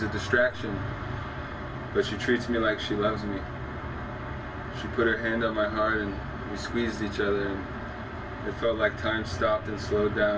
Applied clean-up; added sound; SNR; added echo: none; none; none; reverberation time 0.2 s.